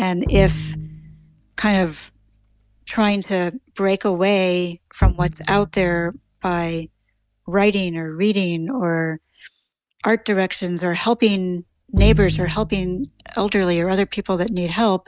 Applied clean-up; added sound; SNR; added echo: neural mask model RNNoise.